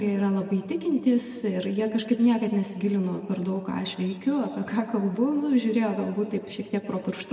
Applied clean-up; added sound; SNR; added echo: none; none; none; reverberation time 1.9 s.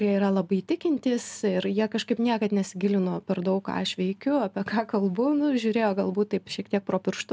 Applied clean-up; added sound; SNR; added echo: none; none; none; none.